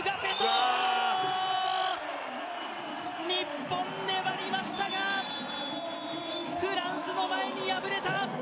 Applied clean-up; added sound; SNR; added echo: none; none; none; none.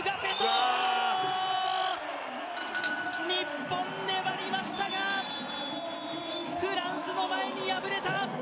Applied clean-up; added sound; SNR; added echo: none; Bell / Doorbell; 14 dB; none.